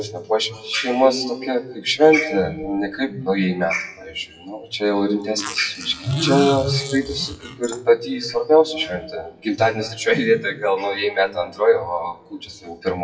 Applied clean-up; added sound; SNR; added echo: classical method WPE with log-MMSE.